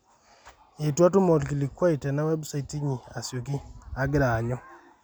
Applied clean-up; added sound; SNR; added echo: none; none; none; none.